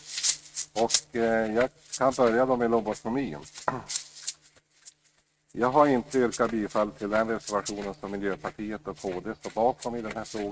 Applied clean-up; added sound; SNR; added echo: neural mask model RNNoise.